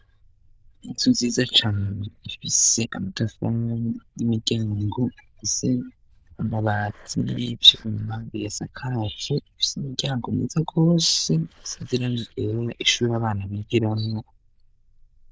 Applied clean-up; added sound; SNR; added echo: neural diffusion model UNIVERSE++.